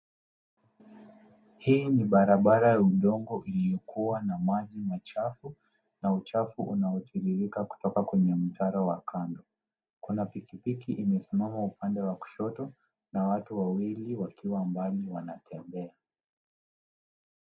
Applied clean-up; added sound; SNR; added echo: none; none; none; none.